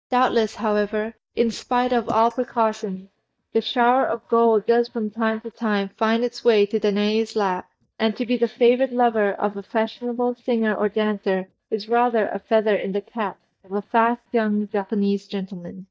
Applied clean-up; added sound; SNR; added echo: neural mask model DeepFilterNet 3.